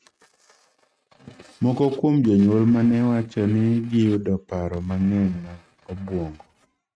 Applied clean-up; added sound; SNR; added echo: neural mask model RNNoise.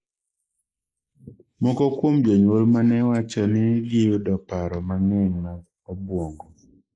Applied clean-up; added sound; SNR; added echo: neural mask model Resemble Enhance denoiser.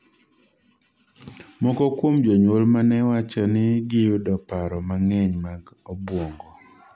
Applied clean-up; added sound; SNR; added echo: none; none; none; none.